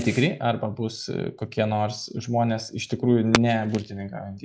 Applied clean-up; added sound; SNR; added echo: classical method log-MMSE.